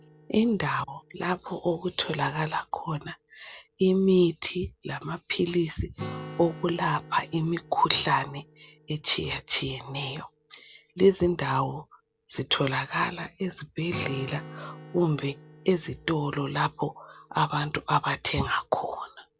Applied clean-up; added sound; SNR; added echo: none; Acoustic guitar; 19 dB; none.